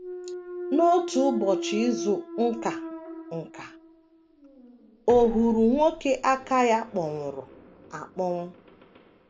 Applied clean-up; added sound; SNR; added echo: none; Thump, thud; 10 dB; none.